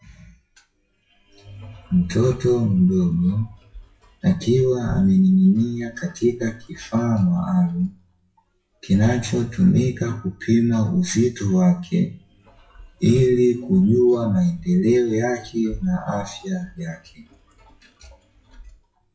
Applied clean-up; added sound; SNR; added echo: classical method WPE with log-MMSE.